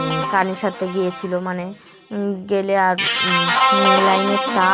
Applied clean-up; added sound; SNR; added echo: none; Guitar; 0 dB; none.